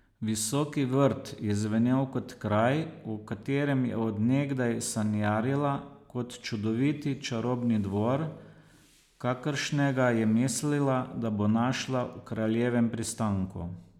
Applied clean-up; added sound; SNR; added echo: none; none; none; none.